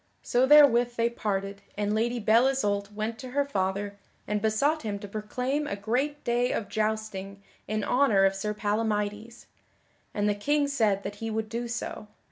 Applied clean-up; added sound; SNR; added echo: none; none; none; none.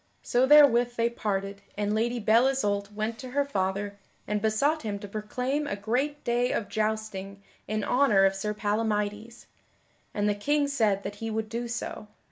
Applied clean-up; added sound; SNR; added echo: neural mask model Resemble Enhance denoiser.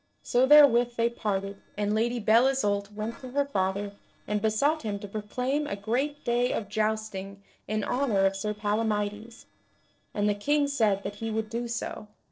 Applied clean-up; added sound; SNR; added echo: neural separator model SepFormer DNS4.